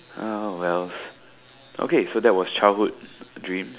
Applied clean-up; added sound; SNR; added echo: none; none; none; none.